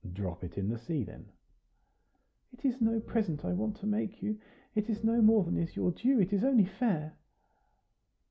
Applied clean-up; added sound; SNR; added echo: none; Piano; 15 dB; none.